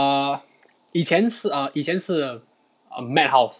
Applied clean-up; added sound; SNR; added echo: none; none; none; none.